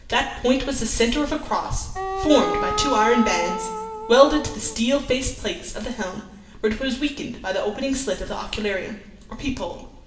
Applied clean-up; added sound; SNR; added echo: none; Wind instrument, woodwind instrument; 5 dB; reverberation time 1.0 s.